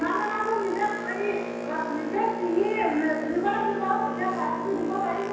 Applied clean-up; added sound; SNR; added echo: none; Boat, Water vehicle; 7 dB; reverberation time 1.1 s.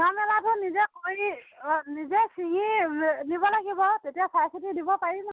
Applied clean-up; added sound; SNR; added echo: none; none; none; none.